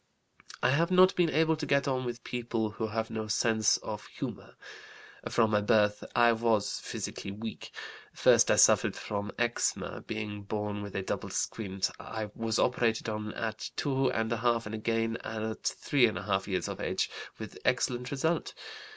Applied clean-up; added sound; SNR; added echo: none; none; none; none.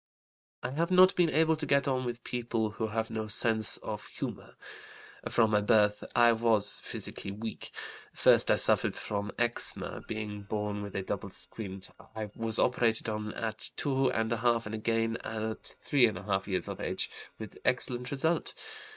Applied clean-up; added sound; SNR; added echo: neural mask model DeepFilterNet 3.